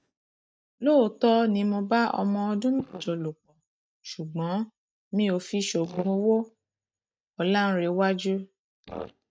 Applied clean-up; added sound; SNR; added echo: neural mask model DeepFilterNet 3.